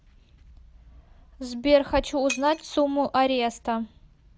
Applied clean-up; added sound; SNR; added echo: none; Shatter; 17 dB; none.